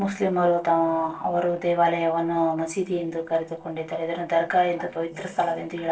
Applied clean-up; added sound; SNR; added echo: neural separator model SepFormer DNS4.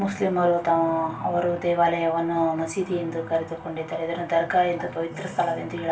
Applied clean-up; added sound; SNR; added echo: none; Growling; 18 dB; reverberation time 0.3 s.